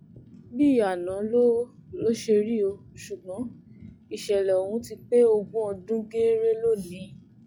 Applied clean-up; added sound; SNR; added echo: classical method log-MMSE.